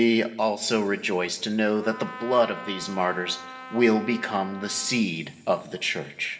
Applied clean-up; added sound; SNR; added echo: none; Trumpet; 15 dB; reverberation time 2.9 s.